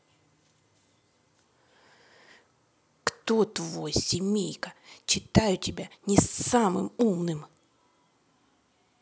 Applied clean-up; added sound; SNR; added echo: none; none; none; none.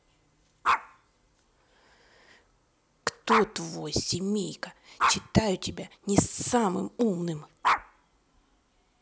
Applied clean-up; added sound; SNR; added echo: none; Dog; 3 dB; none.